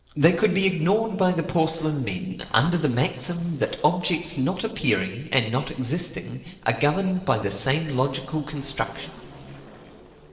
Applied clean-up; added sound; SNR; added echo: neural separator model SepFormer DNS4.